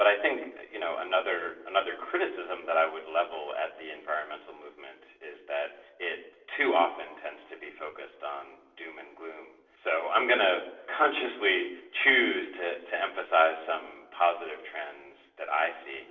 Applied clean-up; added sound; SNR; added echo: none; none; none; reverberation time 0.8 s.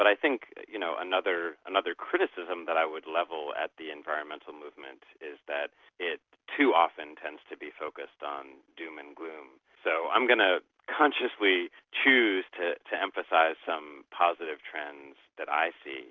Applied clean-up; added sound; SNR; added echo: none; none; none; none.